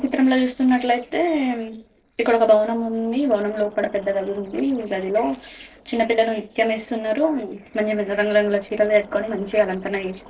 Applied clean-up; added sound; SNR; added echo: neural separator model SepFormer DNS4.